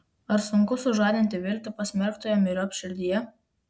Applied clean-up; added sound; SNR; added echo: none; none; none; none.